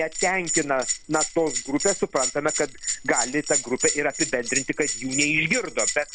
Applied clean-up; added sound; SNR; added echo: none; Bell; 3 dB; none.